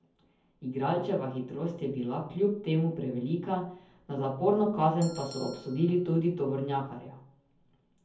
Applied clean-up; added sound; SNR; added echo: none; Bell; 20 dB; reverberation time 0.5 s.